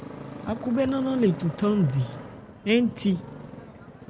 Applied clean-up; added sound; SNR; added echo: none; Motorcycle; 13 dB; none.